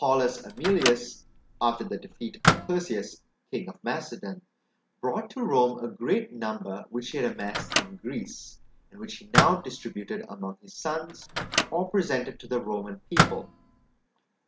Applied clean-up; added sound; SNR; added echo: none; Microwave oven; 1 dB; none.